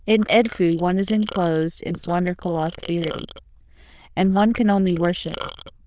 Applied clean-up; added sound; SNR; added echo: neural diffusion model UNIVERSE++.